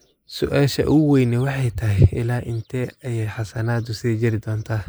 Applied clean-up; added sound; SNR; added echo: neural mask model Resemble Enhance denoiser.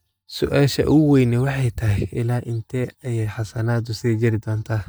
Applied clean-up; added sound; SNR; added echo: neural mask model DeepFilterNet 3.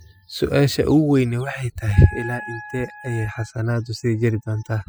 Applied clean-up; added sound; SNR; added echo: classical method spectral subtraction.